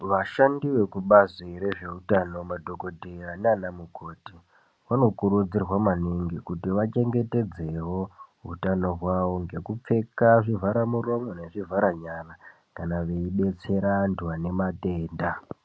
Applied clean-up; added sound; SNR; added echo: none; none; none; none.